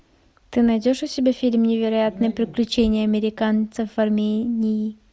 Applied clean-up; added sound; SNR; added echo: none; none; none; none.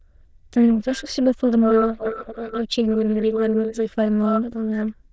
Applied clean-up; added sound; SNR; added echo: neural diffusion model UNIVERSE++.